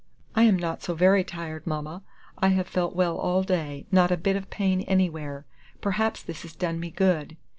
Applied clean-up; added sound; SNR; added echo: none; none; none; none.